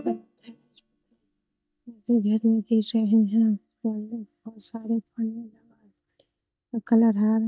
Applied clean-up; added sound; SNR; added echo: neural mask model DeepFilterNet 3.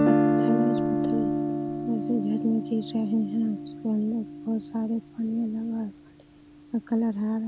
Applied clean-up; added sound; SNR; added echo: none; Guitar; 0 dB; none.